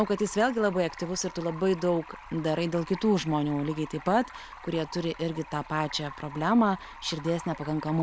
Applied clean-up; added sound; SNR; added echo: none; Stream; 16 dB; none.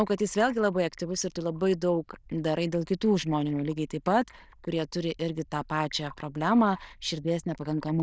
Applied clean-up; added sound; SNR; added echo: neural diffusion model UNIVERSE++.